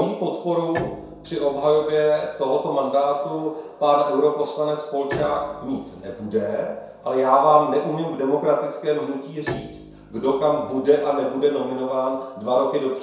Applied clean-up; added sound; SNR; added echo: none; Bowed string instrument; 18 dB; reverberation time 0.7 s.